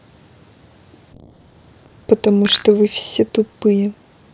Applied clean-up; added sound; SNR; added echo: neural mask model Resemble Enhance denoiser.